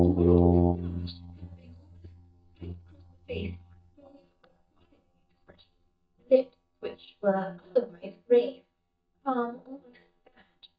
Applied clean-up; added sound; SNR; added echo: neural mask model DeepFilterNet 3.